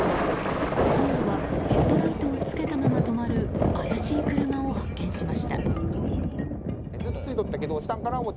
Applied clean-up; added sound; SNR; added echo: none; Thunder; -5 dB; none.